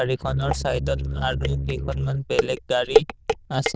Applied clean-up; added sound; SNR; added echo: neural diffusion model UNIVERSE++.